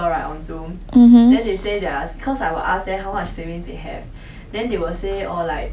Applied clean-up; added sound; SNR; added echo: none; none; none; none.